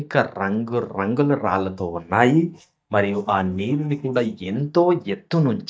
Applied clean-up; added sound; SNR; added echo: neural mask model DeepFilterNet 3.